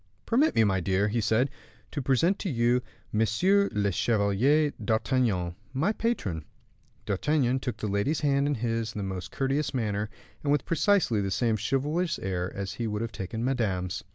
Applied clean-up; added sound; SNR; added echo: none; none; none; none.